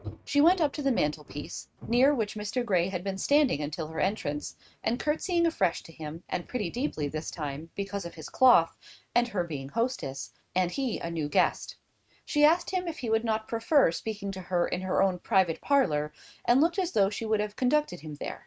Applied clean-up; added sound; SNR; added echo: neural mask model RNNoise.